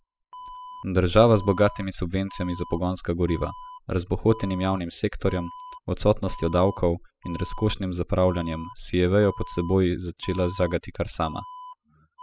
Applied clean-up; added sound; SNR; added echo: classical method spectral subtraction.